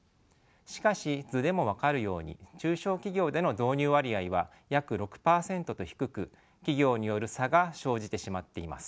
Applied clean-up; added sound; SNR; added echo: none; none; none; none.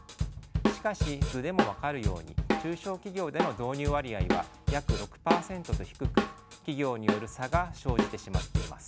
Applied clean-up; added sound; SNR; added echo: none; Drum kit; -3 dB; none.